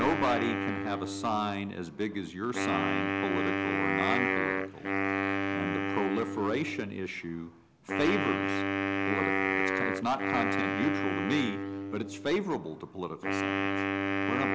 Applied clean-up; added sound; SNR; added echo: none; Wind instrument, woodwind instrument; -2 dB; none.